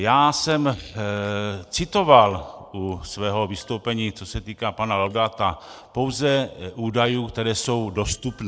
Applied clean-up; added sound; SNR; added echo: neural separator model SepFormer DNS4.